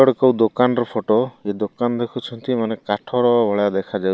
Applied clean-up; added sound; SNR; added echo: none; none; none; none.